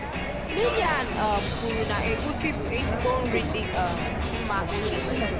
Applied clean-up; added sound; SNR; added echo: none; Crowd; -2 dB; none.